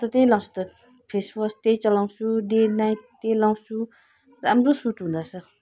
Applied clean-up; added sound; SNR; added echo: none; none; none; none.